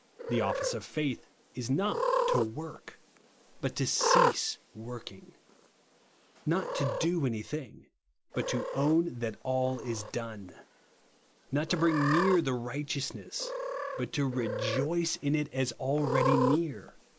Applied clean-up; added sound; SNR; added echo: none; Cat; 3 dB; none.